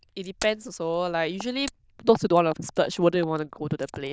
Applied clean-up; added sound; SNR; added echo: neural diffusion model UNIVERSE++.